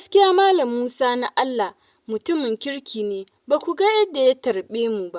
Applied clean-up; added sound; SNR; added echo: none; none; none; none.